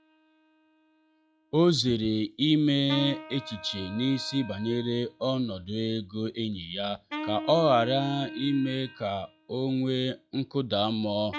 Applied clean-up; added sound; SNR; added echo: classical method log-MMSE.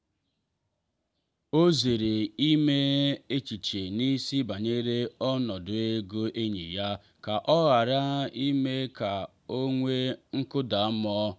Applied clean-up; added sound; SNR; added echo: none; none; none; none.